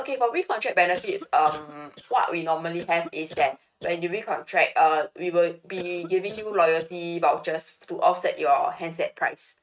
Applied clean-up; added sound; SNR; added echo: neural mask model RNNoise.